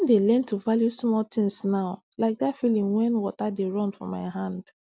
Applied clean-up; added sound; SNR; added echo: none; none; none; none.